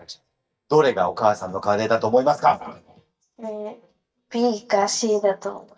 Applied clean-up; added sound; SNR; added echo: neural mask model DeepFilterNet 3.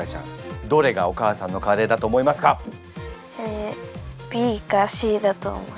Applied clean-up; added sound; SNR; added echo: none; none; none; none.